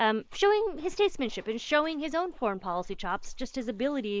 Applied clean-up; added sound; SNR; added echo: neural mask model Resemble Enhance denoiser.